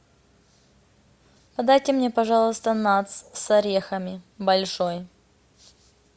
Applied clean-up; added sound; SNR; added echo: none; none; none; none.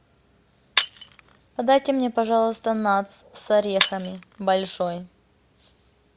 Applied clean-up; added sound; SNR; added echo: none; Shatter; 7 dB; none.